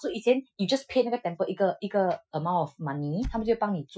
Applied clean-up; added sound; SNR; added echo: classical method Wiener filter.